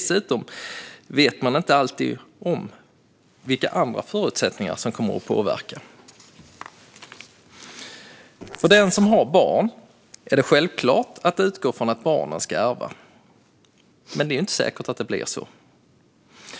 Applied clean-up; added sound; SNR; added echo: neural separator model SepFormer DNS4.